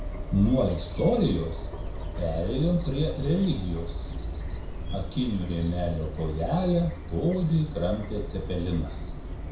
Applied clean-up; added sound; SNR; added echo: none; Bird vocalization, bird call, bird song; 5 dB; reverberation time 0.6 s.